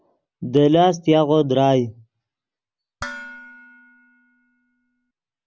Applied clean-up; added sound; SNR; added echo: none; Dishes, pots, and pans; 17 dB; none.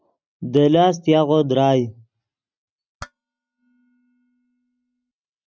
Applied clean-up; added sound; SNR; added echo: neural mask model RNNoise.